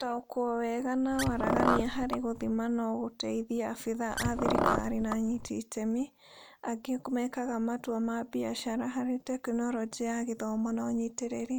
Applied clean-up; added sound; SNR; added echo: none; Car; -1 dB; none.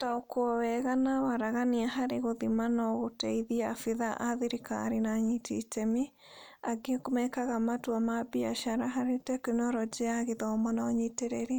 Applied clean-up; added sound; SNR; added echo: none; none; none; none.